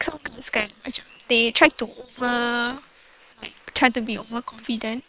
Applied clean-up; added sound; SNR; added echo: neural separator model SepFormer WHAM!.